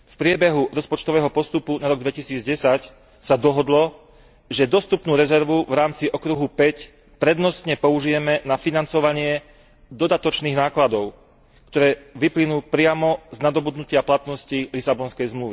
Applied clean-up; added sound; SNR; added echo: none; none; none; none.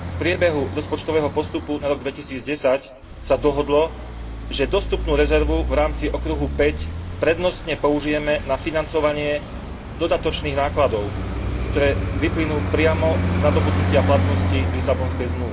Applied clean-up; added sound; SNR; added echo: none; Traffic noise, roadway noise; 3 dB; reverberation time 1.8 s.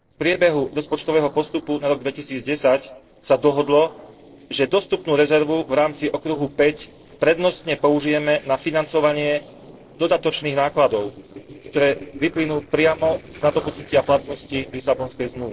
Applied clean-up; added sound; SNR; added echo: neural separator model SepFormer DNS4.